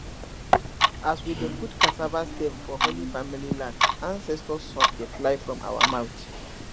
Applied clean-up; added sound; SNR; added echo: none; Clock; -4 dB; none.